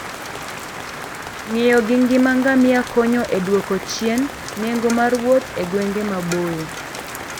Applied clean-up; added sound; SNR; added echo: none; Rain + Applause; 11 dB; none.